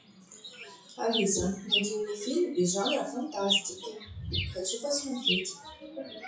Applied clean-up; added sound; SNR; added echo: classical method WPE with log-MMSE.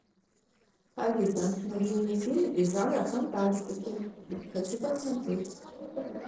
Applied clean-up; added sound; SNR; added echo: neural separator model SepFormer DNS4.